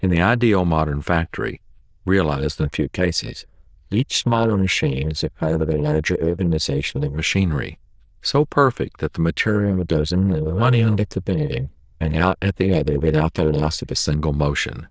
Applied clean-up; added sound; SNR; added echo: neural diffusion model UNIVERSE++.